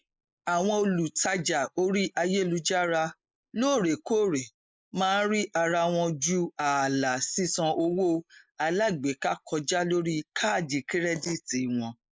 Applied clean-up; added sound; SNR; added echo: neural mask model Resemble Enhance denoiser.